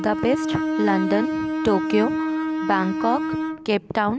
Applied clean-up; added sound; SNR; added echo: none; Bowed string instrument; 1 dB; none.